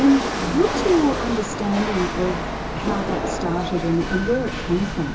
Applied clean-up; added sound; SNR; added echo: none; Rattle / Chatter / Hiss / Engine / Mechanisms; 4 dB; reverberation time 0.2 s.